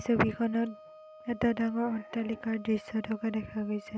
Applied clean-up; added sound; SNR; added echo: none; Wind instrument, woodwind instrument; 20 dB; none.